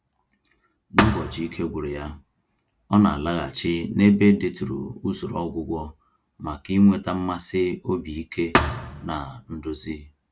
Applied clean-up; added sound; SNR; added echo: none; Thump, thud; 2 dB; none.